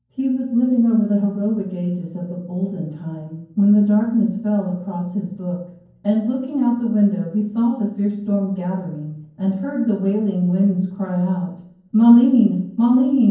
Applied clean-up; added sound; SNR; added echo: none; none; none; reverberation time 0.9 s.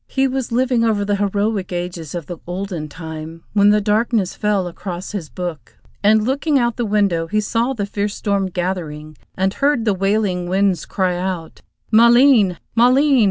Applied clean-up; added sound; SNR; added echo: none; none; none; none.